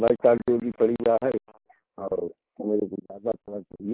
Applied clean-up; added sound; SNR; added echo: neural mask model Resemble Enhance denoiser.